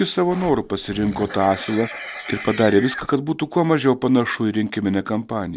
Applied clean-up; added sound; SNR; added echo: none; Livestock, farm animals, working animals; 13 dB; none.